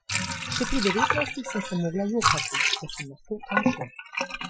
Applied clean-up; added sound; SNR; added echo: classical method Wiener filter.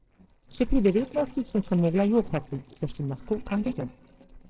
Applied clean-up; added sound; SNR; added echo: neural separator model SepFormer DNS4.